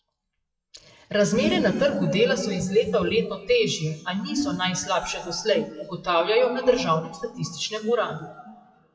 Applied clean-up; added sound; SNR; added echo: classical method WPE with log-MMSE.